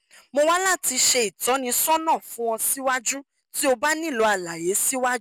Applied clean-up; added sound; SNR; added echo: none; none; none; none.